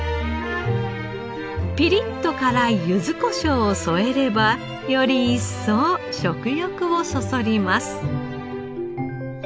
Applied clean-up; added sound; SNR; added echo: none; none; none; none.